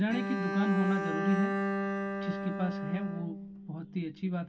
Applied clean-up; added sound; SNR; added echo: none; Bowed string instrument; 1 dB; reverberation time 2.8 s.